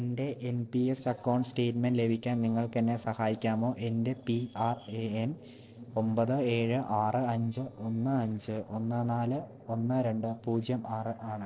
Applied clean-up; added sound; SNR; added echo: neural separator model SepFormer DNS4.